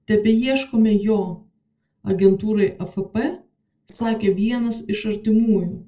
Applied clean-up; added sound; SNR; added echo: neural separator model SepFormer DNS4.